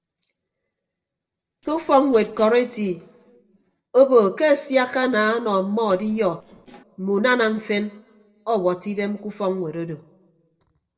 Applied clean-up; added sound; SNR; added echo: neural separator model SepFormer DNS4.